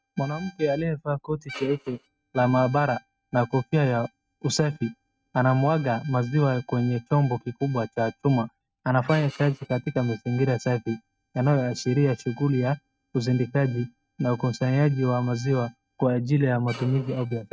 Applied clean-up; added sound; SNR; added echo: neural mask model RNNoise.